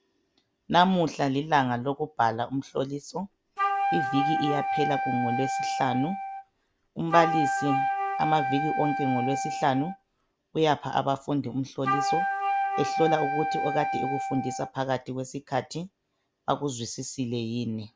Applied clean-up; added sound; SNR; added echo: none; Wind instrument, woodwind instrument; 0 dB; none.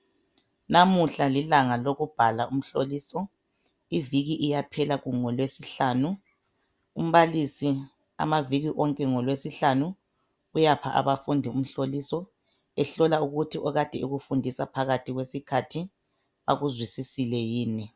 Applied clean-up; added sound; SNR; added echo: none; none; none; none.